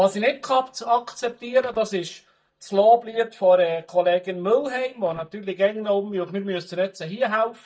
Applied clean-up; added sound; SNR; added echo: neural mask model DeepFilterNet 3.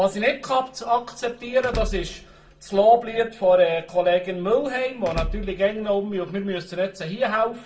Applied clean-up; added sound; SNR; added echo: none; Door / Car; 11 dB; reverberation time 0.3 s.